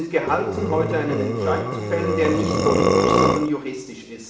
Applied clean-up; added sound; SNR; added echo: none; Burping, eructation; -4 dB; reverberation time 0.8 s.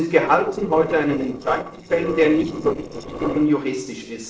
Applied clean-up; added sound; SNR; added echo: neural separator model SepFormer DNS4.